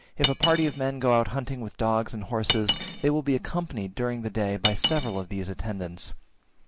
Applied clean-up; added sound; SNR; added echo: none; Cutlery, silverware; 0 dB; none.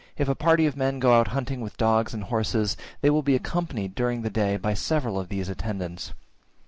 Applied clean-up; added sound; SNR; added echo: none; none; none; none.